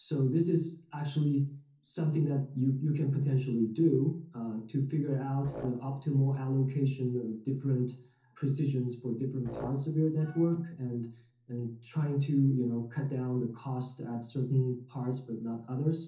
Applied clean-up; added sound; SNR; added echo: neural separator model SepFormer DNS4.